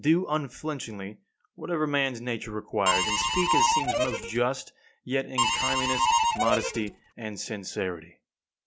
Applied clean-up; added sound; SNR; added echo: none; Harmonica; -4 dB; none.